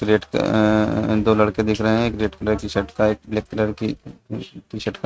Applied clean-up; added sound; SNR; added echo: neural mask model RNNoise.